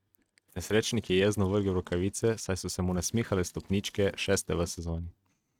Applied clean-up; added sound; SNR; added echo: neural mask model RNNoise.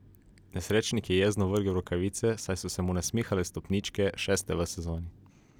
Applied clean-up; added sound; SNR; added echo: none; none; none; none.